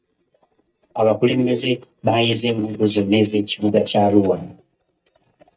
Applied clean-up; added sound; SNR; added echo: neural mask model DeepFilterNet 3.